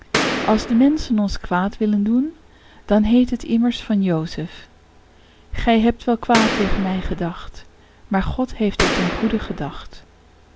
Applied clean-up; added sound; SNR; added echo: none; Boom; 3 dB; none.